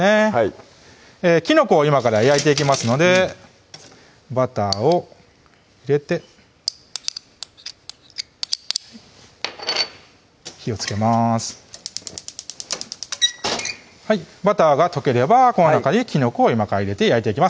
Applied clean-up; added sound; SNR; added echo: none; none; none; none.